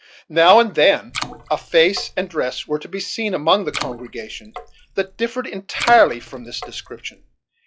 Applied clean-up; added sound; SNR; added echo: classical method log-MMSE.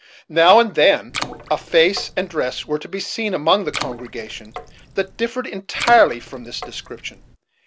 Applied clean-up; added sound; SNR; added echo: none; Water / Splash, splatter; 13 dB; none.